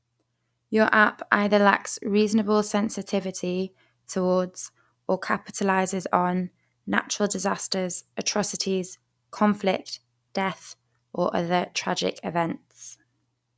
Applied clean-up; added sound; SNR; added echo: none; none; none; none.